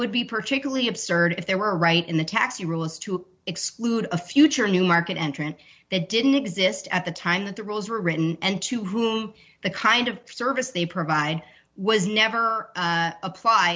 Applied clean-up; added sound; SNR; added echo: none; none; none; none.